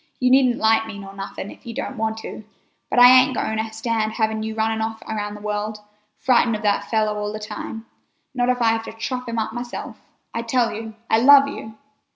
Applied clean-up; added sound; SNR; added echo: none; none; none; none.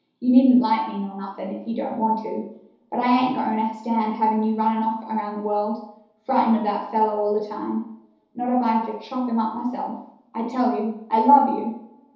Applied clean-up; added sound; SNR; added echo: none; none; none; reverberation time 0.8 s.